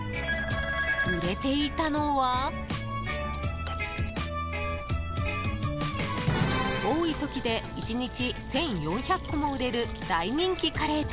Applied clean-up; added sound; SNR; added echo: none; Cutlery, silverware; 12 dB; none.